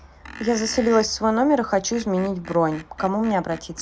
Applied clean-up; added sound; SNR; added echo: none; Screech; 19 dB; none.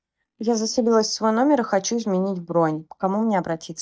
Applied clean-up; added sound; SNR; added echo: neural mask model DeepFilterNet 3.